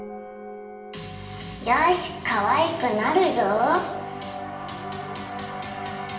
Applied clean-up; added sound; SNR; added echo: none; none; none; reverberation time 0.8 s.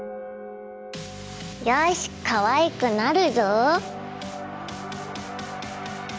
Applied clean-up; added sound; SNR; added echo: none; none; none; none.